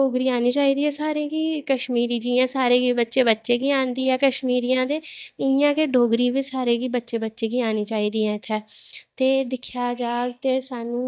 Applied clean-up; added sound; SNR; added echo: neural mask model DeepFilterNet 3.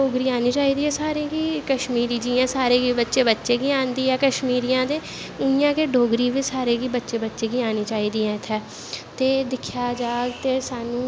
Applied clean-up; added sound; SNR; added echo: none; none; none; none.